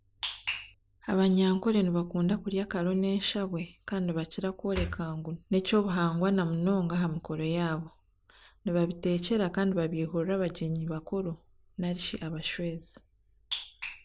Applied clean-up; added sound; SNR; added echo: none; none; none; none.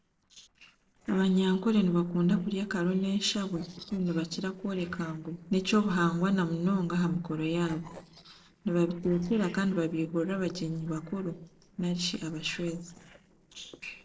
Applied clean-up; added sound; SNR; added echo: neural separator model SepFormer DNS4.